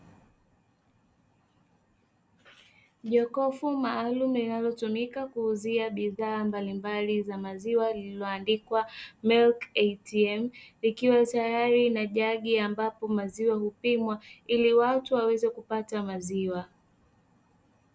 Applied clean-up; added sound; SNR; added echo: none; none; none; none.